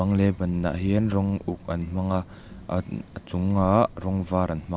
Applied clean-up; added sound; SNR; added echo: none; Chink, clink; 15 dB; none.